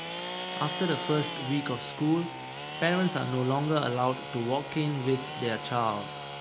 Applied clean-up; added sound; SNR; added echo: none; Sawing / Engine; 7 dB; none.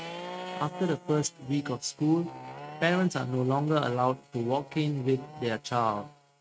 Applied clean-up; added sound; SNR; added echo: neural mask model RNNoise.